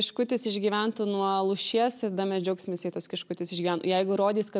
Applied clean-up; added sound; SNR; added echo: none; none; none; none.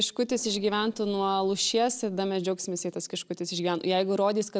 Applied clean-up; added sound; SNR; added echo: neural separator model SepFormer DNS4.